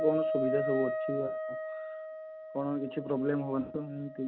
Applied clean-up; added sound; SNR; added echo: none; Wind instrument, woodwind instrument; 2 dB; none.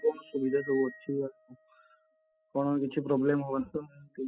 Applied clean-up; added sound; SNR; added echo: classical method spectral subtraction.